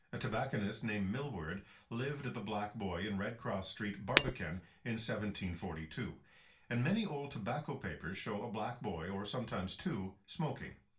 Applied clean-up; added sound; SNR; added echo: none; Shatter; -3 dB; reverberation time 0.3 s.